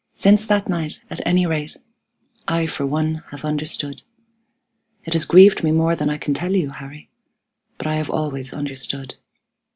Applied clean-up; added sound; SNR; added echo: none; none; none; none.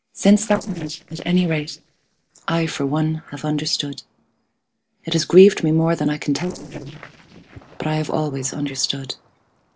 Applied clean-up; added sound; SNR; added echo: neural separator model SepFormer DNS4.